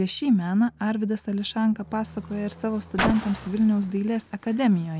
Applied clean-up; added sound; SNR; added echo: none; Car; 12 dB; none.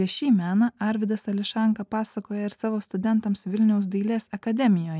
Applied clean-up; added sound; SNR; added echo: none; none; none; none.